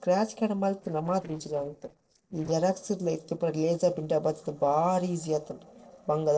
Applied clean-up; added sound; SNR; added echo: neural separator model SepFormer DNS4.